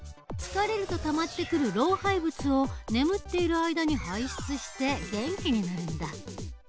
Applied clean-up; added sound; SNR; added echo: none; none; none; none.